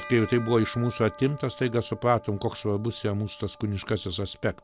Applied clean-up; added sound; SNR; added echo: none; Bell; 18 dB; none.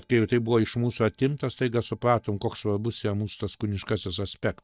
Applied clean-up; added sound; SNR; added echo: neural mask model DeepFilterNet 3.